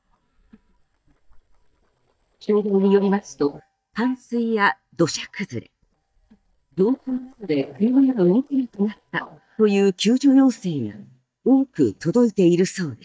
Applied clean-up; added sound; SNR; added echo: neural mask model DeepFilterNet 3.